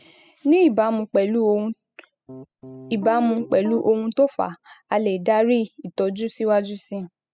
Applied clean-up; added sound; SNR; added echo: classical method spectral subtraction.